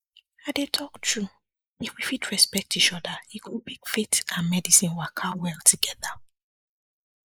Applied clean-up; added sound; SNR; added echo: neural mask model Resemble Enhance denoiser.